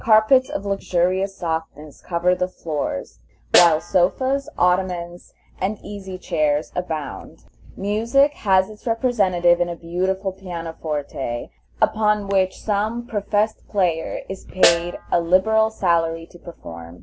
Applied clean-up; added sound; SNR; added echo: none; Snare drum; 6 dB; none.